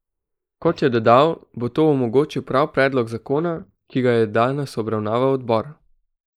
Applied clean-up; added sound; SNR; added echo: neural mask model Resemble Enhance denoiser.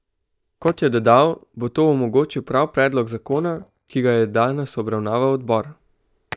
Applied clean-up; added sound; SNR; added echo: neural mask model DeepFilterNet 3.